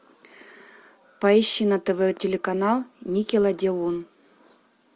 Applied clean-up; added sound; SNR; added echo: none; none; none; none.